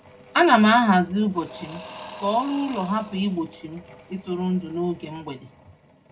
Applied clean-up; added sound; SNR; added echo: none; Engine / Drill / Mechanisms; 20 dB; reverberation time 0.2 s.